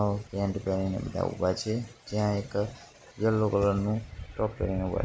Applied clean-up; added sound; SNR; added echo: none; none; none; none.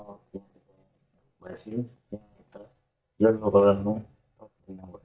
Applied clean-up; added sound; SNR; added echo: neural mask model DeepFilterNet 3.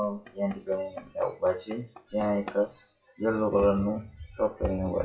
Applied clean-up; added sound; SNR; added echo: classical method WPE with log-MMSE.